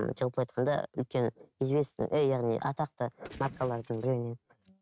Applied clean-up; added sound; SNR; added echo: neural mask model RNNoise.